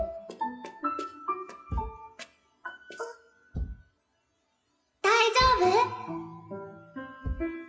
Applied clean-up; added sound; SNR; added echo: classical method WPE with log-MMSE.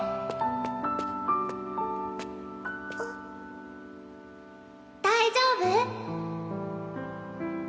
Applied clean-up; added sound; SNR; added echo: none; none; none; none.